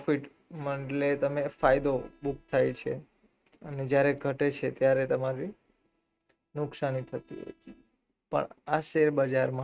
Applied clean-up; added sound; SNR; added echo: neural mask model RNNoise.